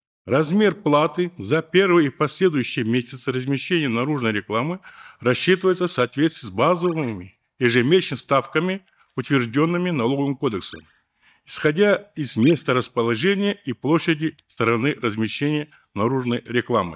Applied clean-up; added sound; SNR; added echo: neural mask model DeepFilterNet 3.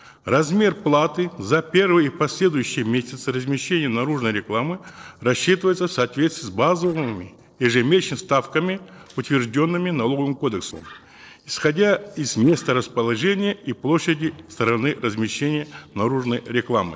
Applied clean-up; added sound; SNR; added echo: neural separator model SepFormer DNS4.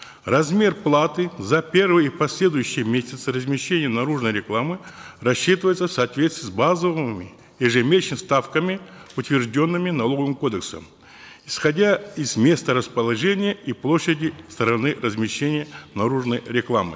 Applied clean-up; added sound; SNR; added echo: none; none; none; none.